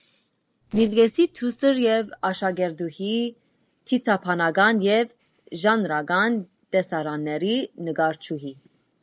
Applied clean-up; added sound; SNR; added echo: neural separator model SepFormer DNS4.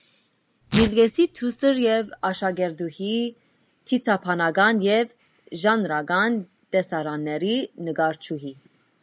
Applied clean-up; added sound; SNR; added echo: none; Tearing; 10 dB; none.